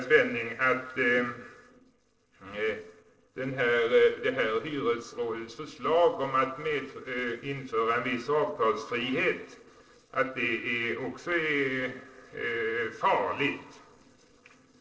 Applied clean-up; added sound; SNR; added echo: neural separator model SepFormer DNS4.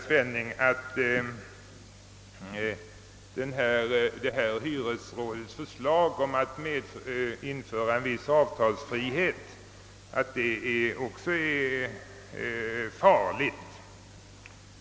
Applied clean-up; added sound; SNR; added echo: none; none; none; none.